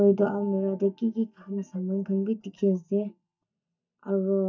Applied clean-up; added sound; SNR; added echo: neural mask model DeepFilterNet 3.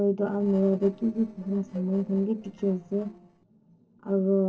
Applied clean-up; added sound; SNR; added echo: neural separator model SepFormer DNS4.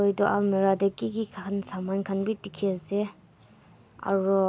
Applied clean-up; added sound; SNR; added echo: none; none; none; none.